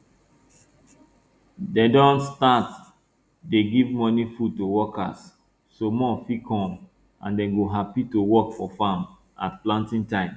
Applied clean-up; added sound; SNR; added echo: none; none; none; none.